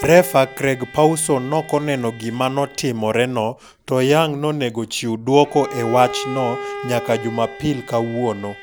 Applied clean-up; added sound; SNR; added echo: none; Bowed string instrument; 15 dB; none.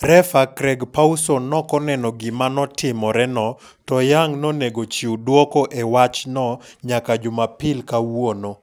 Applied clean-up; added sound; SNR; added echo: none; none; none; none.